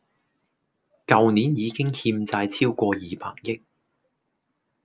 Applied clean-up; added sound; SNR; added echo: none; none; none; none.